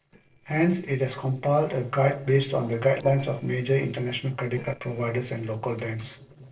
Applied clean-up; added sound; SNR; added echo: neural separator model SepFormer DNS4.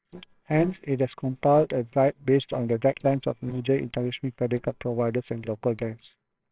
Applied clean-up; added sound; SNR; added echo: neural separator model SepFormer WHAMR!.